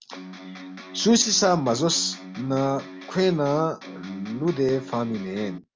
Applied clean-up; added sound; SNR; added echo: none; Electric guitar; 15 dB; none.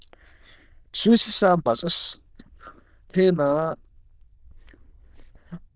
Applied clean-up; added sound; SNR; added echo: neural diffusion model UNIVERSE++.